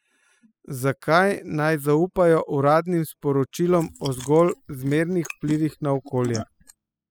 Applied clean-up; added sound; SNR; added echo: classical method spectral subtraction.